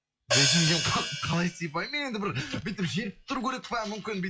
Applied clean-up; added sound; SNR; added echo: classical method log-MMSE.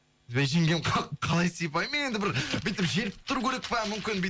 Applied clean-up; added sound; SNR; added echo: none; none; none; none.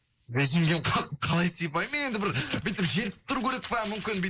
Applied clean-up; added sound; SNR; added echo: neural mask model Resemble Enhance denoiser.